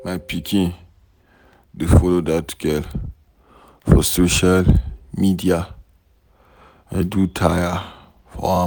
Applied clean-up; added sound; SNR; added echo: none; none; none; none.